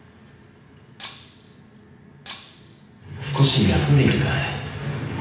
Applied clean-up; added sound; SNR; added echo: none; Shatter; 16 dB; reverberation time 0.9 s.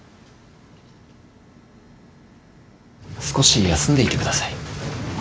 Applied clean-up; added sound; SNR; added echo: none; none; none; none.